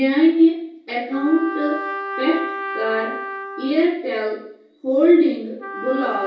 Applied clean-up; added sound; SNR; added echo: none; Trumpet; 11 dB; reverberation time 0.6 s.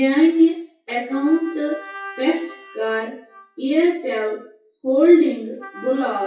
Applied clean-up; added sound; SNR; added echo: classical method WPE with log-MMSE.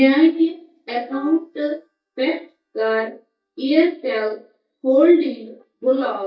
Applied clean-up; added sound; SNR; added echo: neural mask model DeepFilterNet 3.